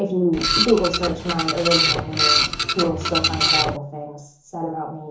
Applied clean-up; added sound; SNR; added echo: none; Printer; -3 dB; reverberation time 0.7 s.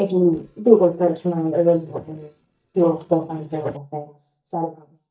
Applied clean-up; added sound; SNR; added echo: neural mask model DeepFilterNet 3.